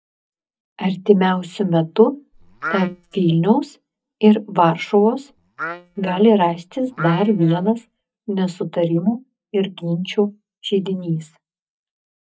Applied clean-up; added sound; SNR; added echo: neural mask model DeepFilterNet 3.